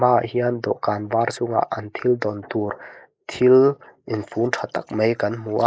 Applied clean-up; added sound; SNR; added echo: neural mask model Resemble Enhance denoiser.